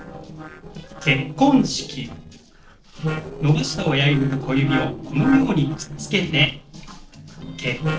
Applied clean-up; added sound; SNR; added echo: neural separator model SepFormer DNS4.